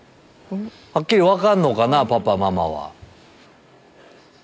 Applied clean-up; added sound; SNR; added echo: none; none; none; none.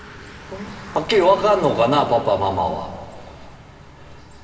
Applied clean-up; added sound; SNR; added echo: none; Bicycle; 18 dB; reverberation time 2.4 s.